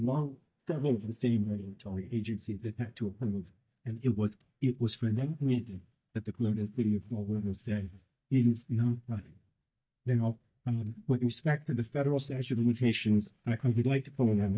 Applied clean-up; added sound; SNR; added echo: neural mask model DeepFilterNet 3.